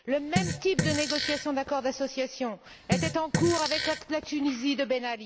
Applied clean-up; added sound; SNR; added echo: none; Fart; 3 dB; none.